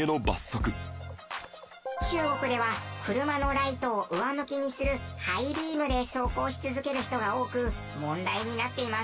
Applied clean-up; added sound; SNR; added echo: none; none; none; none.